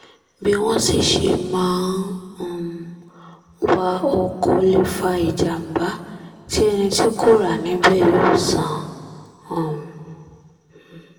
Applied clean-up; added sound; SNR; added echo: none; none; none; reverberation time 1.5 s.